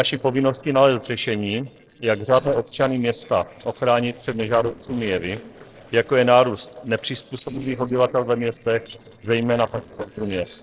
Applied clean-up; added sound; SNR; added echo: neural separator model SepFormer DNS4.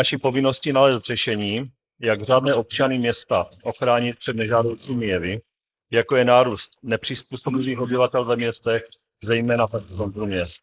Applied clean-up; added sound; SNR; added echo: neural mask model Resemble Enhance denoiser.